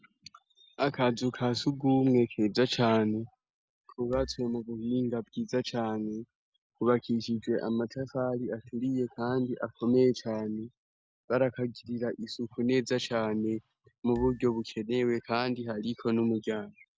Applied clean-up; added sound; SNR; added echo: none; Marimba, xylophone; 14 dB; none.